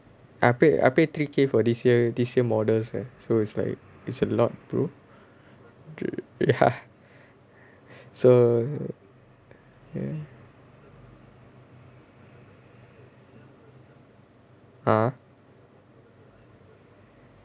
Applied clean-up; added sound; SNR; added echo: none; none; none; none.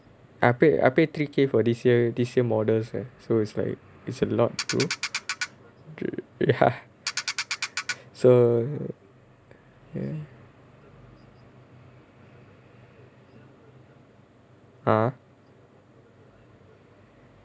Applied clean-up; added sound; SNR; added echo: none; Ratchet, pawl; 5 dB; none.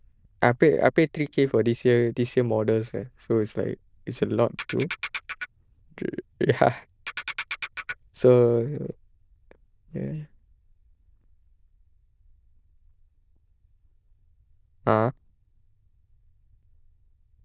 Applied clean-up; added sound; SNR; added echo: neural diffusion model UNIVERSE++.